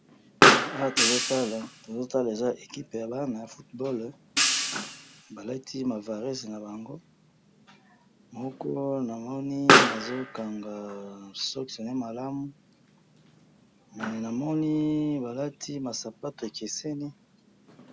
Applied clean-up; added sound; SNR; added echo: none; Hi-hat + Explosion; -3 dB; none.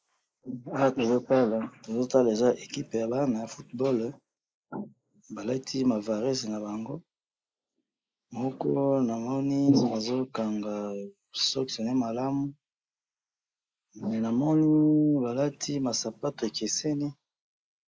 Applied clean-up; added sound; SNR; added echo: neural mask model Resemble Enhance denoiser.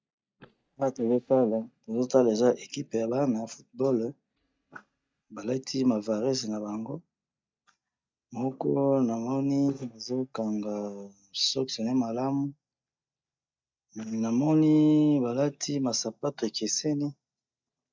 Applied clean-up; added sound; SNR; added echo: neural mask model DeepFilterNet 3.